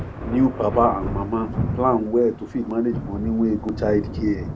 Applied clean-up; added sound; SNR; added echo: none; Thunder; 7 dB; none.